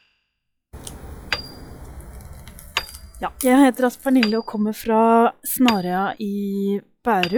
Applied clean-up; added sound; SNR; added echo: classical method log-MMSE.